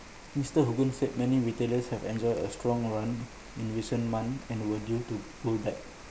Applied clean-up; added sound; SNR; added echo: none; Rain; 17 dB; none.